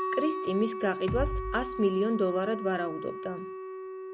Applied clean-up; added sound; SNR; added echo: none; Bass drum + Wind instrument, woodwind instrument; 4 dB; none.